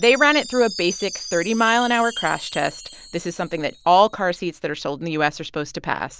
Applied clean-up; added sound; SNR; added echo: none; Chime; 16 dB; none.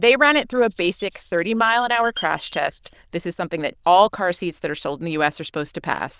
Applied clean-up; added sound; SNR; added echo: neural diffusion model UNIVERSE++.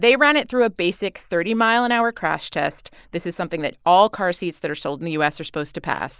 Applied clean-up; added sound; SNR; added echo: neural mask model Resemble Enhance denoiser.